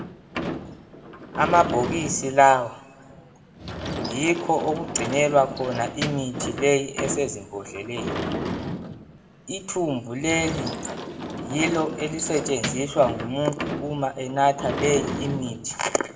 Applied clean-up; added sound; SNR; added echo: none; Sliding door / Slam; 7 dB; reverberation time 0.6 s.